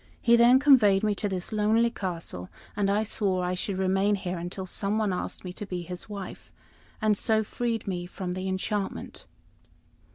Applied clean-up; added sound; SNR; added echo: none; none; none; none.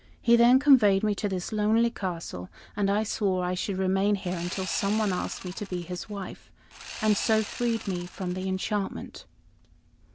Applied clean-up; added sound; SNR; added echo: none; Sawing; 14 dB; none.